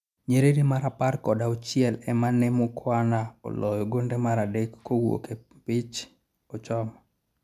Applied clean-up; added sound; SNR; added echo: none; none; none; none.